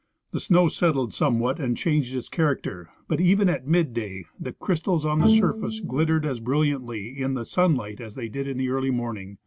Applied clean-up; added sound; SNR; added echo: none; Bowed string instrument; 4 dB; none.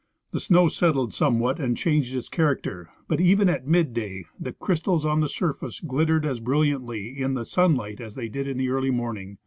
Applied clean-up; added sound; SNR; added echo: none; none; none; none.